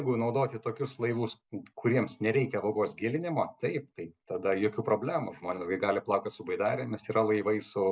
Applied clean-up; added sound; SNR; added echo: none; none; none; none.